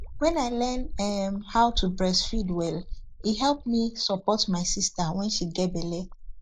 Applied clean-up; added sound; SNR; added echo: neural mask model Resemble Enhance denoiser.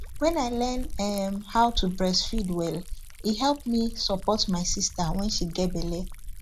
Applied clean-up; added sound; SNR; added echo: none; Liquid; 6 dB; none.